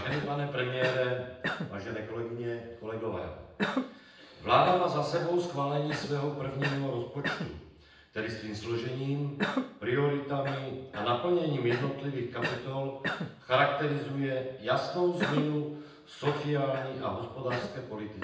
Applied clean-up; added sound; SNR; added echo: none; Cough; 8 dB; reverberation time 0.9 s.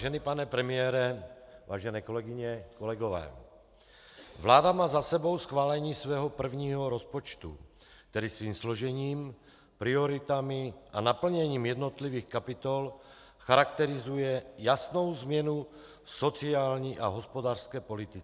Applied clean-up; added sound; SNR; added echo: none; none; none; none.